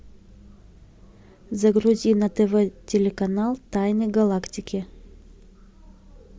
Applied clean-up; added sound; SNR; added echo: none; none; none; none.